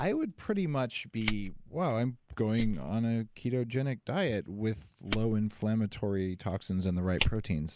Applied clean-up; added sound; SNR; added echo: neural mask model Resemble Enhance denoiser.